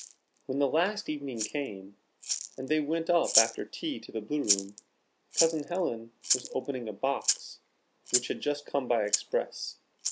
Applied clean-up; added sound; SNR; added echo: none; Rattle (instrument); 3 dB; none.